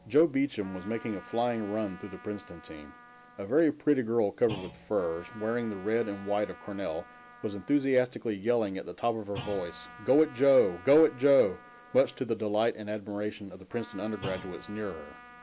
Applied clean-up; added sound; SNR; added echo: none; Trumpet + Thump, thud; 20 dB; none.